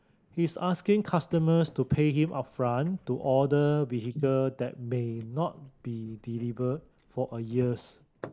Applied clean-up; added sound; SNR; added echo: neural mask model Resemble Enhance denoiser.